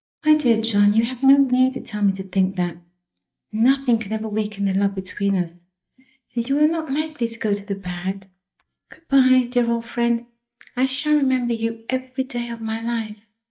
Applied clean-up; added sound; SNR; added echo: neural mask model DeepFilterNet 3.